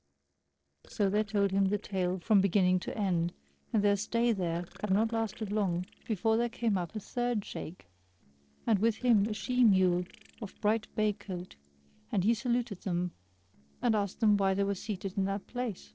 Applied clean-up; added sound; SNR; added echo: neural separator model SepFormer DNS4.